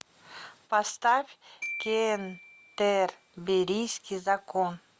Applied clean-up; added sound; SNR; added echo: none; Glockenspiel; 15 dB; none.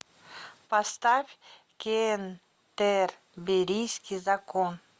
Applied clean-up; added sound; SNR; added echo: none; none; none; none.